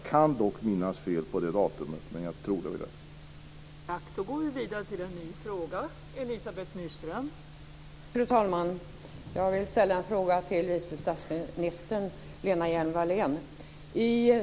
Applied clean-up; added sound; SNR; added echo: none; none; none; none.